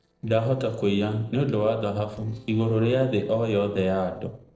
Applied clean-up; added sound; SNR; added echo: neural separator model SepFormer DNS4.